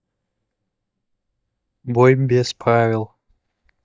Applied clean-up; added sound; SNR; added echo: neural mask model DeepFilterNet 3.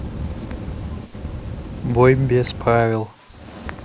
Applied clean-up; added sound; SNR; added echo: none; Fire; 9 dB; none.